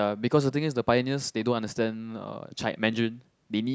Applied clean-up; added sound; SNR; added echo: none; none; none; none.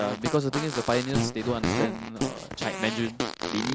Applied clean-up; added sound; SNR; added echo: none; Fart; 2 dB; none.